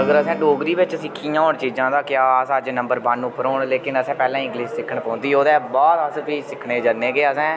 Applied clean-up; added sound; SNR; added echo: none; Acoustic guitar / Strum; 19 dB; none.